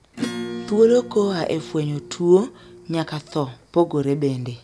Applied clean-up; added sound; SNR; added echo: none; Acoustic guitar / Strum; 13 dB; none.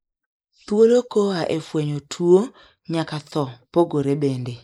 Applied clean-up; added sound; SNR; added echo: neural mask model Resemble Enhance denoiser.